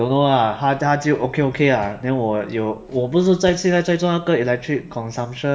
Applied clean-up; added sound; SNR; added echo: none; none; none; none.